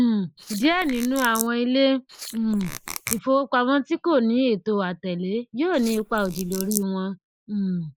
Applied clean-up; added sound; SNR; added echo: neural mask model Resemble Enhance denoiser.